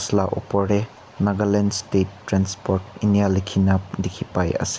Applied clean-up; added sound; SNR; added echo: none; none; none; none.